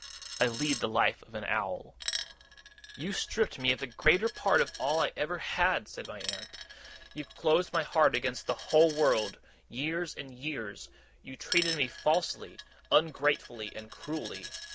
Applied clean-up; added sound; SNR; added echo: none; Coin (dropping); 13 dB; none.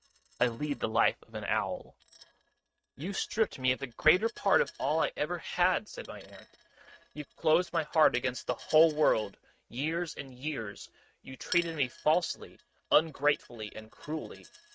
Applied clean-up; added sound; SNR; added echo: neural mask model RNNoise.